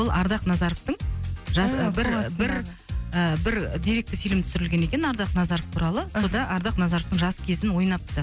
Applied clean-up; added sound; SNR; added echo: none; none; none; none.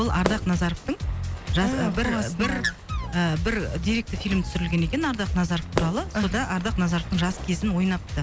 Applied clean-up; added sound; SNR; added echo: none; Bird + Fire / Fireworks; 12 dB; none.